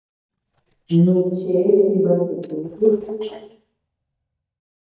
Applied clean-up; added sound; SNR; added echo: neural mask model DeepFilterNet 3.